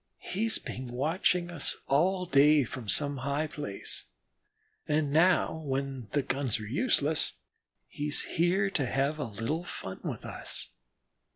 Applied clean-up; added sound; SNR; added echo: none; none; none; none.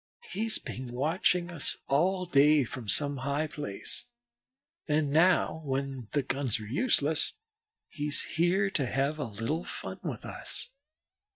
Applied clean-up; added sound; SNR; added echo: neural mask model DeepFilterNet 3.